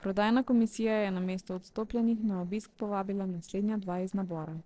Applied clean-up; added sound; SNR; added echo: neural separator model SepFormer DNS4.